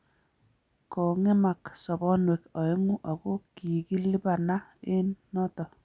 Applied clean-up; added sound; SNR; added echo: none; none; none; none.